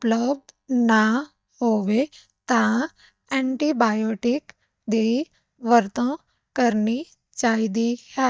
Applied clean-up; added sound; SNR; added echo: neural mask model DeepFilterNet 3.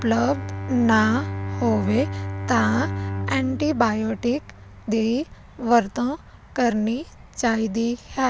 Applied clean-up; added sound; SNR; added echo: none; Bowed string instrument; 9 dB; none.